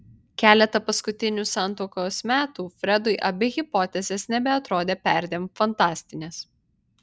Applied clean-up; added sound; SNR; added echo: none; none; none; none.